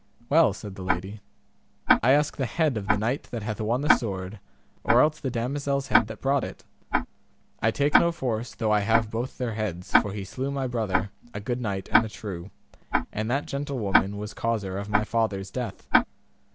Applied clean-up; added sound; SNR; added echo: none; Tick-tock; 2 dB; none.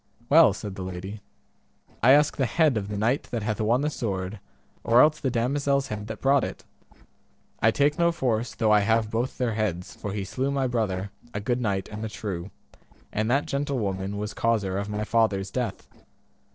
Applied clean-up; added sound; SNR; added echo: neural separator model SepFormer DNS4.